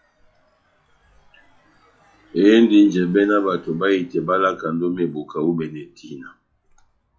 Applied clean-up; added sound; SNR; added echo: classical method log-MMSE.